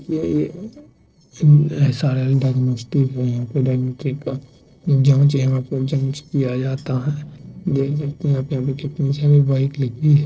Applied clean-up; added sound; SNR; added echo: neural separator model SepFormer DNS4.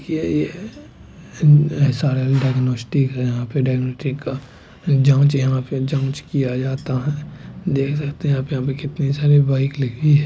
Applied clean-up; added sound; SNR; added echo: none; none; none; none.